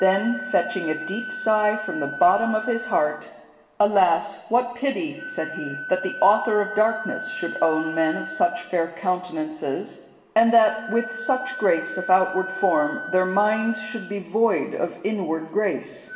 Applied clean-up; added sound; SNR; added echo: none; Wind instrument, woodwind instrument; 12 dB; reverberation time 1.1 s.